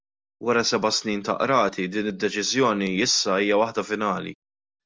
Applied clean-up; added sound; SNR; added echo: none; none; none; none.